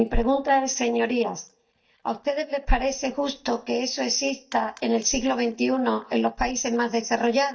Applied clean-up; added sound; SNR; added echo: neural mask model DeepFilterNet 3.